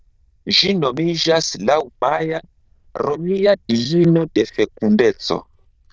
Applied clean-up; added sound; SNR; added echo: neural diffusion model UNIVERSE++.